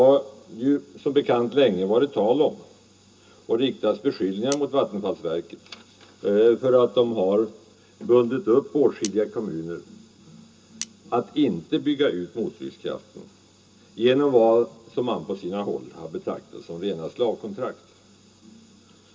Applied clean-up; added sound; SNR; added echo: none; Cutlery, silverware; 19 dB; reverberation time 0.2 s.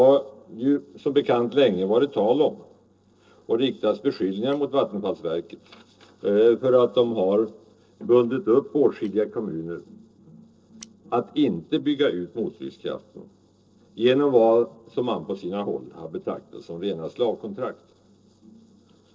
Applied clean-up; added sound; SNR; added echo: neural separator model SepFormer DNS4.